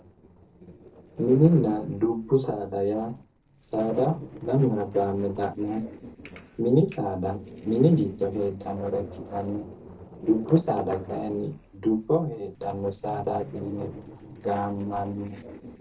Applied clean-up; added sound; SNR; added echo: neural separator model SepFormer DNS4.